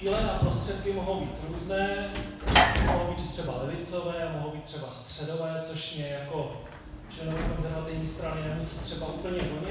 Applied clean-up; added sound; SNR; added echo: none; Sliding door / Slam; 0 dB; reverberation time 1.0 s.